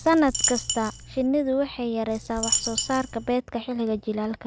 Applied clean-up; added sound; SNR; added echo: none; Coin (dropping); 4 dB; none.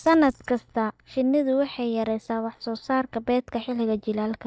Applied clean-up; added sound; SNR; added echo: neural mask model DeepFilterNet 3.